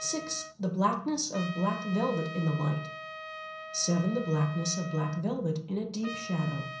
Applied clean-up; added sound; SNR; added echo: none; Trumpet; 12 dB; reverberation time 0.6 s.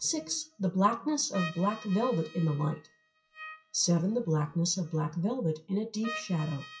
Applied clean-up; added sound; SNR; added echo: classical method WPE with log-MMSE.